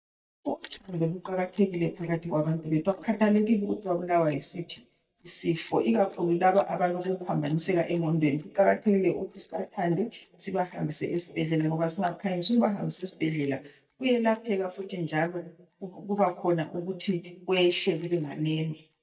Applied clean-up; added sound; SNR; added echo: neural mask model DeepFilterNet 3.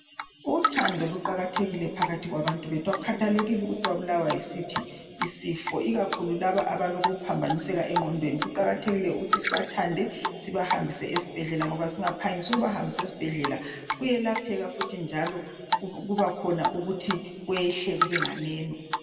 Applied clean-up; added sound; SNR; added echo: none; Drip; 6 dB; reverberation time 2.0 s.